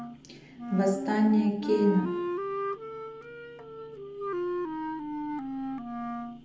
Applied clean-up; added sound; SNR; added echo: none; Wind instrument, woodwind instrument; 4 dB; reverberation time 0.8 s.